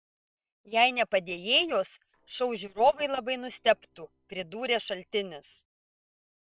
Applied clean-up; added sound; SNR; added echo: neural separator model SepFormer WHAM!.